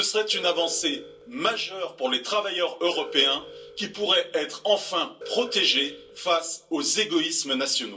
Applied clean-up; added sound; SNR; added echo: none; Alarm; 17 dB; reverberation time 0.2 s.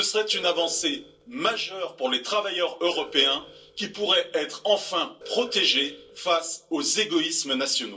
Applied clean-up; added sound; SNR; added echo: neural separator model SepFormer DNS4.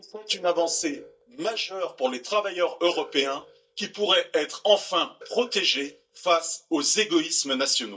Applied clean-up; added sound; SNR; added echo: neural mask model DeepFilterNet 3.